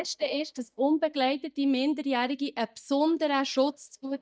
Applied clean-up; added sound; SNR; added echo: neural mask model DeepFilterNet 3.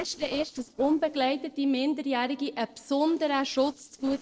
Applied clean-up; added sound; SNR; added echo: neural separator model SepFormer DNS4.